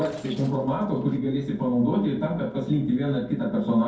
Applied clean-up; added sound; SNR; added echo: neural separator model SepFormer DNS4.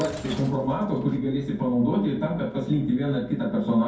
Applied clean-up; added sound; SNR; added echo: none; Sliding door / Train; 19 dB; reverberation time 0.6 s.